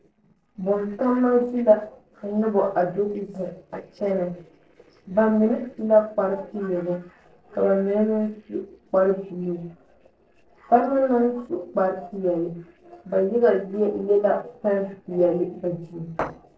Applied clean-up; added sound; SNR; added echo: neural separator model SepFormer DNS4.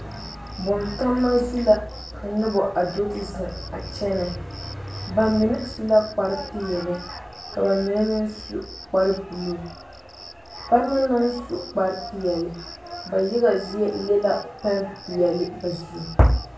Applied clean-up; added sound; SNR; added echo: none; Cricket; 17 dB; reverberation time 0.3 s.